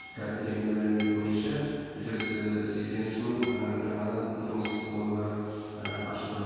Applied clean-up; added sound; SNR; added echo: none; Hammer / Chink, clink; 6 dB; reverberation time 2.1 s.